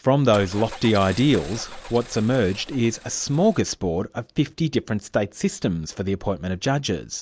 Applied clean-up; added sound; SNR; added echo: none; Car; 16 dB; none.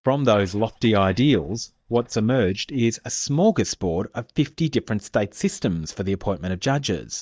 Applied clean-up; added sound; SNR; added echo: neural mask model DeepFilterNet 3.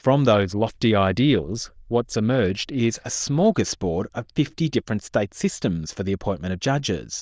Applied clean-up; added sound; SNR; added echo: neural diffusion model UNIVERSE++.